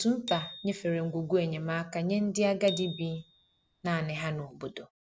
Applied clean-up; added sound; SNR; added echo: none; Bicycle bell; 10 dB; none.